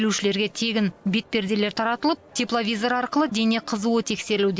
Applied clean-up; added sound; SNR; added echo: none; none; none; none.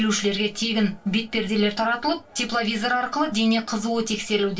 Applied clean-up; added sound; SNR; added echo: none; none; none; reverberation time 0.2 s.